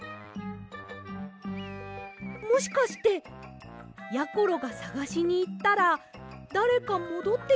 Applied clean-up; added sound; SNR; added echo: none; none; none; none.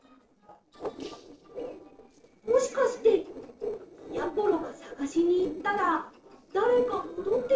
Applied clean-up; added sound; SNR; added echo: neural separator model SepFormer DNS4.